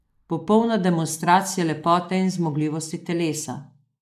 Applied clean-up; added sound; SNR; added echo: neural mask model Resemble Enhance denoiser.